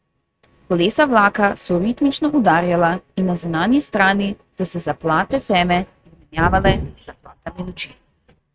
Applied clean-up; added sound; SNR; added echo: neural mask model RNNoise.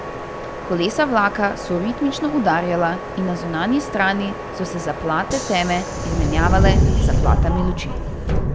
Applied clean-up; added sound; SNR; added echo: none; Subway, metro, underground; 0 dB; none.